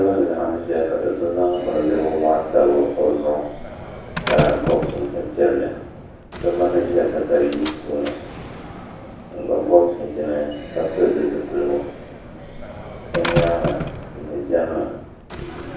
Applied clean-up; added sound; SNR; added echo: none; Slam; 10 dB; reverberation time 0.7 s.